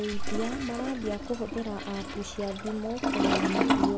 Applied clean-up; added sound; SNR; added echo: none; Toilet flush; -1 dB; none.